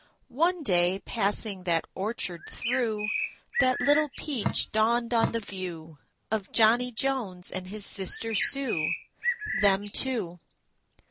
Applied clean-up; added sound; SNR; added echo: none; Bird + Drip; 4 dB; none.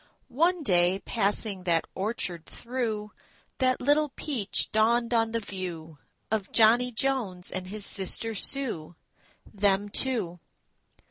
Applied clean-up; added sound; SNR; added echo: none; none; none; none.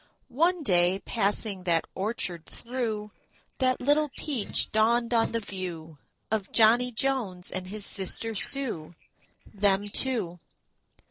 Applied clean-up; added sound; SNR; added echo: neural separator model SepFormer DNS4.